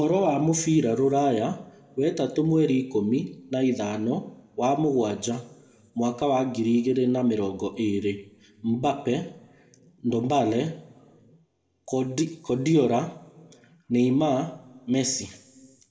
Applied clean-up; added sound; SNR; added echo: none; none; none; reverberation time 0.9 s.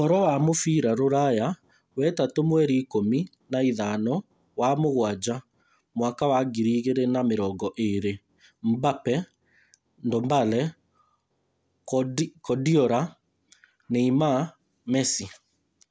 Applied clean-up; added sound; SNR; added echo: none; none; none; none.